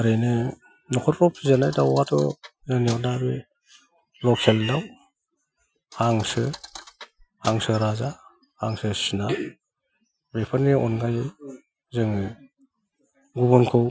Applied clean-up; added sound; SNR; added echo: classical method Wiener filter.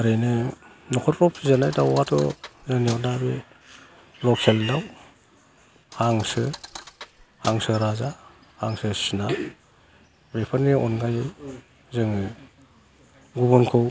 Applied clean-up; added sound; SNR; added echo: none; Thump, thud; 16 dB; none.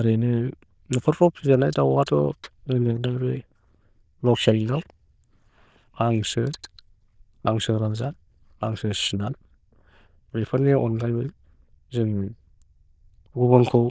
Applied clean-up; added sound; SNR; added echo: neural diffusion model UNIVERSE++.